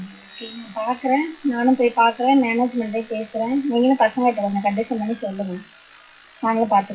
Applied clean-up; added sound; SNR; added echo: classical method WPE with log-MMSE.